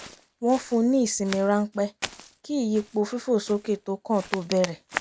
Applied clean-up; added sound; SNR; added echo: none; Walk, footsteps; 14 dB; none.